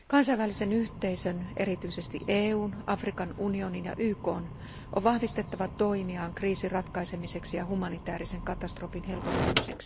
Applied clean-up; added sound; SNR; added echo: none; Fire; 8 dB; none.